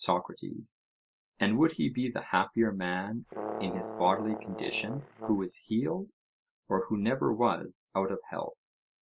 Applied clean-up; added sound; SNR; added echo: none; Brass instrument; 9 dB; none.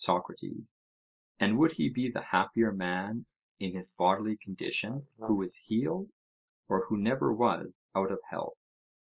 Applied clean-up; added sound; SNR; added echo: neural mask model Resemble Enhance denoiser.